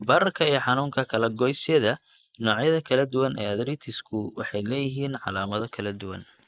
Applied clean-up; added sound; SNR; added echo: neural mask model Resemble Enhance denoiser.